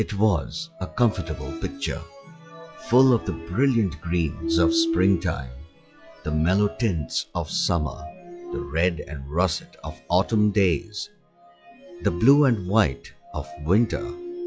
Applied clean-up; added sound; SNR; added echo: classical method log-MMSE.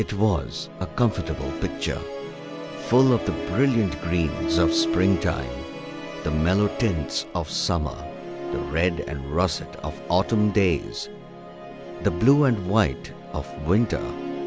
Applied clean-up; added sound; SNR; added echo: none; Musical instrument; 8 dB; none.